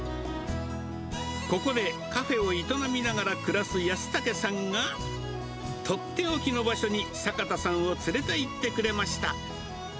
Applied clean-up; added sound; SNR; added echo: none; none; none; none.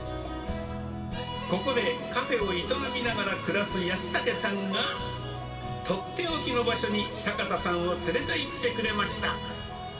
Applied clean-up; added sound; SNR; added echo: none; none; none; reverberation time 2.5 s.